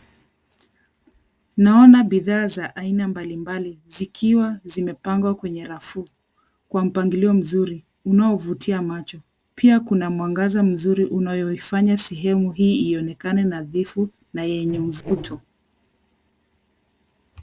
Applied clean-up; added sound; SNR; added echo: neural separator model SepFormer DNS4.